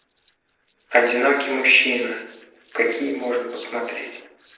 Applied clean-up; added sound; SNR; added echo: neural separator model SepFormer DNS4.